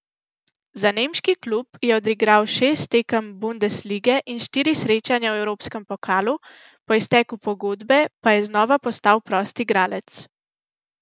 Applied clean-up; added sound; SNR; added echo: none; none; none; none.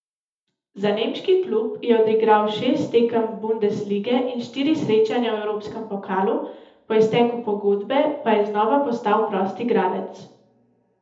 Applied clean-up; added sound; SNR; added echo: none; none; none; reverberation time 0.7 s.